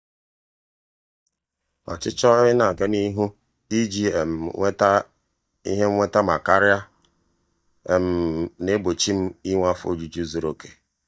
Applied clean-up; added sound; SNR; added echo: neural mask model DeepFilterNet 3.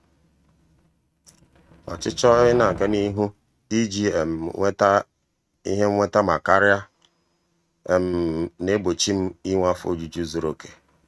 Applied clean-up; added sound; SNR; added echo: neural mask model RNNoise.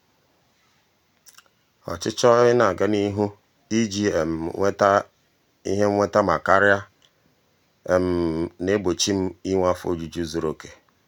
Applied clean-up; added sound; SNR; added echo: none; none; none; none.